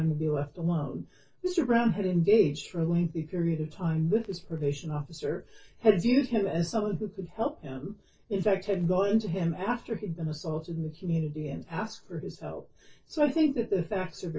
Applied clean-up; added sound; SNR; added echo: neural separator model SepFormer DNS4.